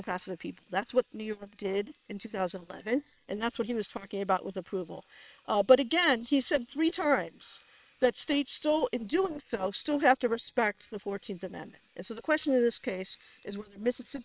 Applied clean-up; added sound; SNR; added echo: neural separator model SepFormer WHAM!.